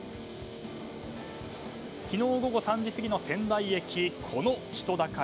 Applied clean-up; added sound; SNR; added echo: none; Guitar; 10 dB; none.